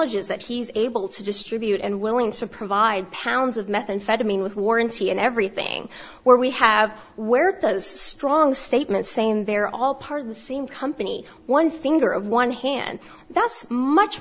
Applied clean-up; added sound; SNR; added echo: none; none; none; none.